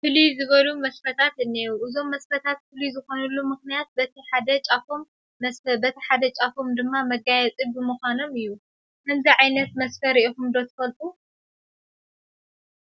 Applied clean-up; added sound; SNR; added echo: none; none; none; none.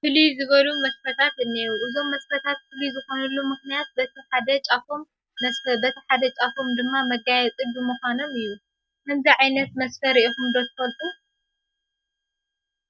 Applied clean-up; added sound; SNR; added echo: neural mask model RNNoise.